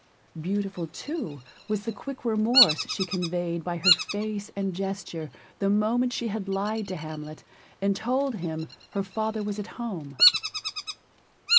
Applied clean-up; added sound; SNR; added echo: none; Bird vocalization, bird call, bird song; 2 dB; none.